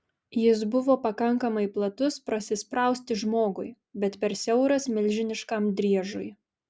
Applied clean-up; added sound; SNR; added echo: none; none; none; none.